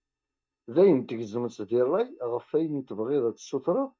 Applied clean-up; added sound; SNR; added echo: neural mask model DeepFilterNet 3.